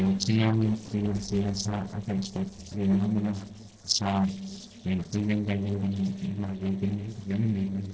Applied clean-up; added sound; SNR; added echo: neural separator model SepFormer DNS4.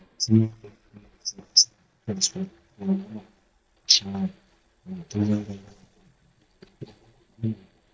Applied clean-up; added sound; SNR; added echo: neural mask model DeepFilterNet 3.